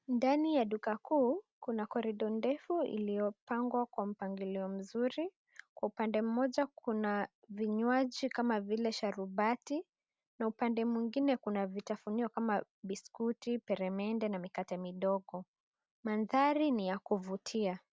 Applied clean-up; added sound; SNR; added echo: none; none; none; none.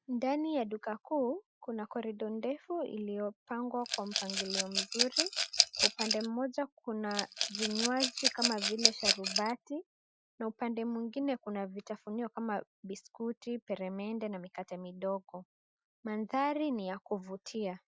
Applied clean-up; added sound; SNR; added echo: classical method Wiener filter.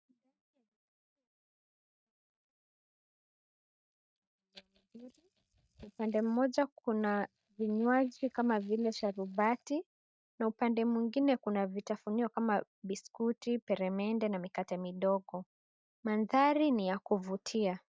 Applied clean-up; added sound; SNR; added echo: neural mask model DeepFilterNet 3.